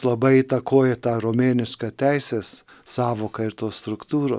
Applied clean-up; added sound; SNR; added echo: none; none; none; none.